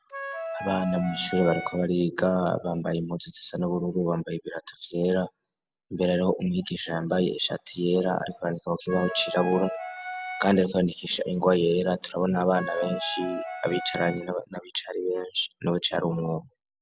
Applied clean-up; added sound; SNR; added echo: none; Wind instrument, woodwind instrument; 8 dB; none.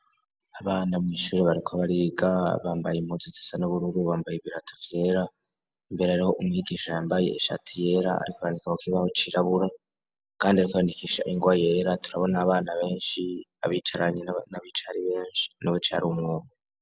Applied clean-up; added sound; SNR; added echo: none; none; none; none.